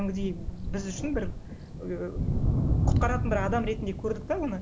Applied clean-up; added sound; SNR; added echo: none; Thunder; -3 dB; none.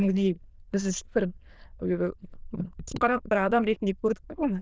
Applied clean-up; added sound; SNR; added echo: neural diffusion model UNIVERSE++.